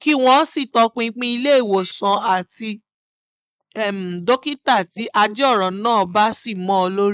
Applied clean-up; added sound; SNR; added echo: neural mask model Resemble Enhance denoiser.